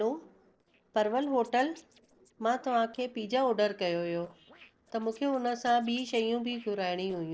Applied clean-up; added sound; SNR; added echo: neural separator model SepFormer DNS4.